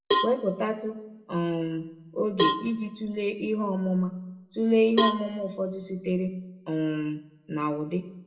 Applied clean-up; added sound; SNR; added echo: none; Cowbell; 4 dB; reverberation time 0.7 s.